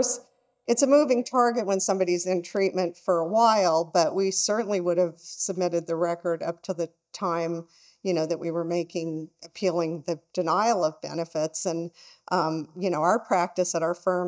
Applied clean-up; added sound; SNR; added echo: neural mask model DeepFilterNet 3.